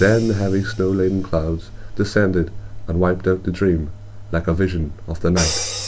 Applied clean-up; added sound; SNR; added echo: none; Crash cymbal; 14 dB; none.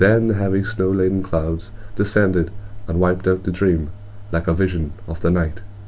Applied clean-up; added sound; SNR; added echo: none; none; none; none.